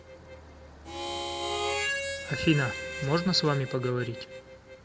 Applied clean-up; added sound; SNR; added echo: none; Harmonica; 4 dB; none.